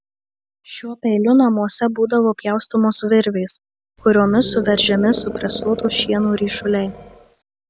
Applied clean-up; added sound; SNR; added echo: none; Animal; 11 dB; none.